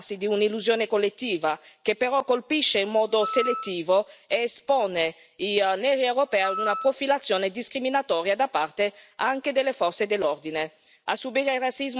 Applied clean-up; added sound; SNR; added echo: none; Wind instrument, woodwind instrument; 10 dB; none.